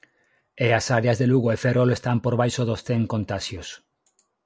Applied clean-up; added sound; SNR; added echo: none; none; none; none.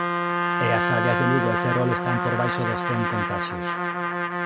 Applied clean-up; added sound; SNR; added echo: none; Trumpet; -3 dB; none.